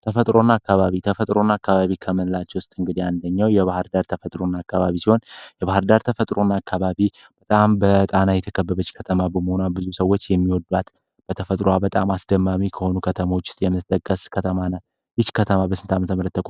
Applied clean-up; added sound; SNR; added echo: none; none; none; none.